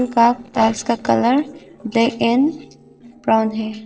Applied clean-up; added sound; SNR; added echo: neural separator model SepFormer DNS4.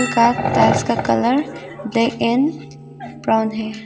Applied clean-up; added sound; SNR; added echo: none; Bell; 16 dB; reverberation time 1.3 s.